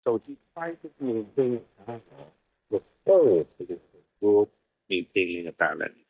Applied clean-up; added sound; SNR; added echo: neural mask model DeepFilterNet 3.